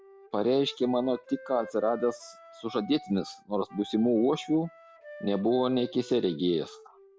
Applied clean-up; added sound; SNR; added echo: none; Wind instrument, woodwind instrument; 19 dB; none.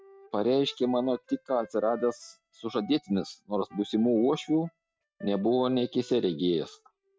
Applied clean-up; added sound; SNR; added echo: neural mask model RNNoise.